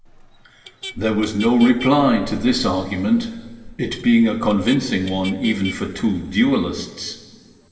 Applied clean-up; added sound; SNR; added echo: none; Motor vehicle (road); 19 dB; reverberation time 2.2 s.